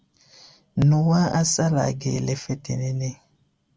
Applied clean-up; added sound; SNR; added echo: none; none; none; none.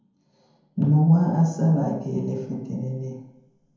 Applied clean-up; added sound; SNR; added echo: none; none; none; reverberation time 0.9 s.